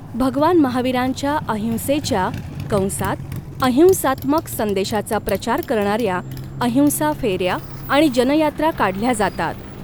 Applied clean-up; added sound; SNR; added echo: none; Motorcycle; 12 dB; none.